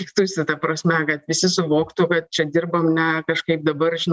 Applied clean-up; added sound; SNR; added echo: none; none; none; none.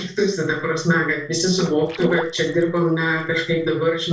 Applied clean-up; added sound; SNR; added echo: neural separator model SepFormer DNS4.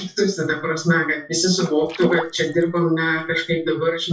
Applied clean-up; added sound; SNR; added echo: classical method WPE with log-MMSE.